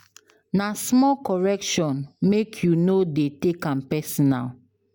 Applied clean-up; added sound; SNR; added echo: none; none; none; none.